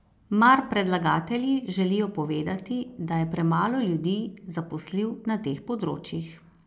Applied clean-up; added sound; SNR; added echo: none; none; none; none.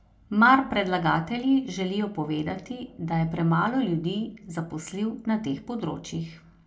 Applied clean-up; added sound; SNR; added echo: none; none; none; reverberation time 0.2 s.